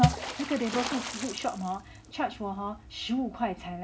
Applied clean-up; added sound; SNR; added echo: none; Water / Splash, splatter; 3 dB; none.